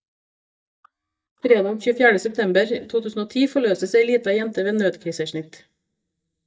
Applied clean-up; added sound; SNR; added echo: neural mask model DeepFilterNet 3.